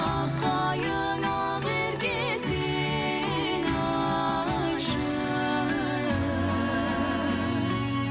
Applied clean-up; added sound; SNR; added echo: none; none; none; none.